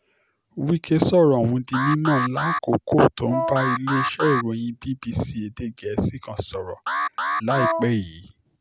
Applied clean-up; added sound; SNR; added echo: none; Alarm + Wind instrument, woodwind instrument; 4 dB; none.